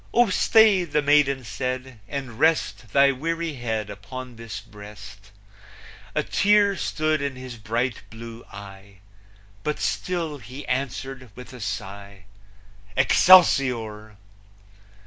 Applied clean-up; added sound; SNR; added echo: none; none; none; none.